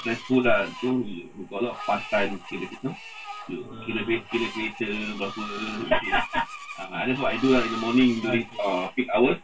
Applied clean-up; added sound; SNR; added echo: none; Screech; 14 dB; reverberation time 0.1 s.